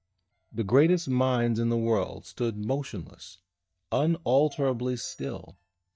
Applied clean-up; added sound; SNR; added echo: neural mask model DeepFilterNet 3.